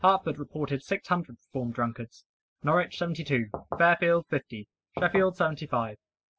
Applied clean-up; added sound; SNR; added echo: classical method spectral subtraction.